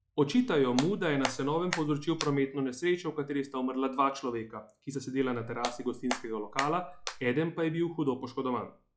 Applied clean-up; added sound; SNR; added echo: classical method log-MMSE.